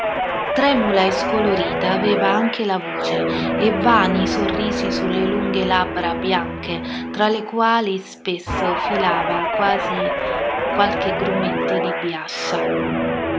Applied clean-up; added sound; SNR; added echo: none; Guitar; 0 dB; none.